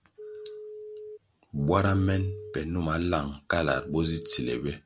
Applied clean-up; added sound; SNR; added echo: none; Telephone; 12 dB; none.